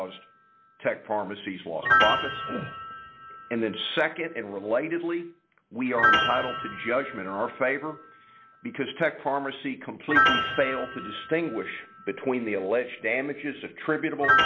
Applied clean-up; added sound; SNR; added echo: none; Piano; 0 dB; none.